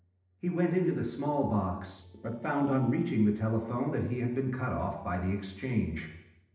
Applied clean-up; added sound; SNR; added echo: neural separator model SepFormer DNS4.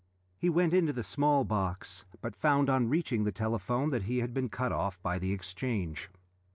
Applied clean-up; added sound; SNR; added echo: none; none; none; none.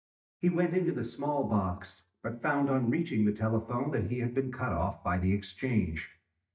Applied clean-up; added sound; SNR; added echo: neural mask model DeepFilterNet 3.